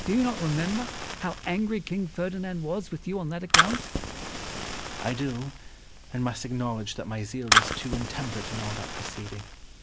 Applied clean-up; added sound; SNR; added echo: none; Fire; 0 dB; none.